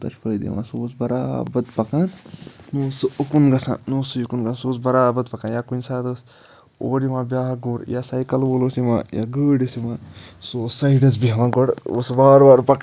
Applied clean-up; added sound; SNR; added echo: none; none; none; none.